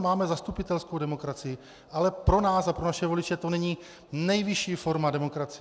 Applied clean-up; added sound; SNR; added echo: none; none; none; none.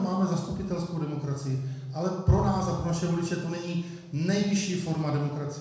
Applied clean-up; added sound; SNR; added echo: none; none; none; reverberation time 0.9 s.